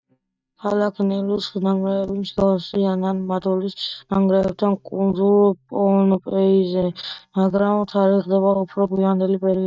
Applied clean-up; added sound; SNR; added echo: neural mask model DeepFilterNet 3.